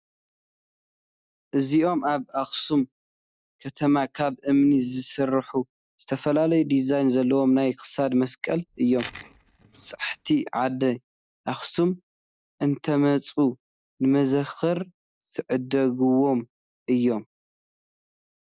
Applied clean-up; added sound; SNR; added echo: neural mask model DeepFilterNet 3.